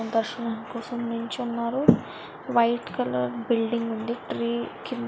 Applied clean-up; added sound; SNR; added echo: none; none; none; none.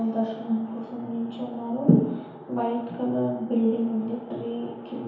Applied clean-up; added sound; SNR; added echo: none; none; none; reverberation time 1.0 s.